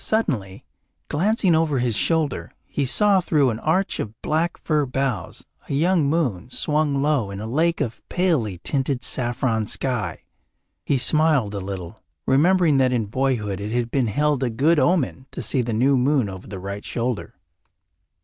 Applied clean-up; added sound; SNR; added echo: none; none; none; none.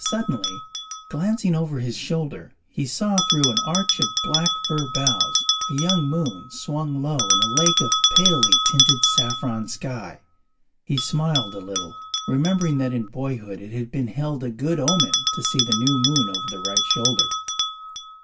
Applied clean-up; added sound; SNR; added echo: none; Bell; -1 dB; reverberation time 0.2 s.